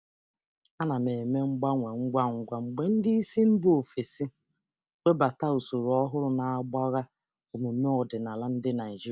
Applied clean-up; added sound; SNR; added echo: none; none; none; none.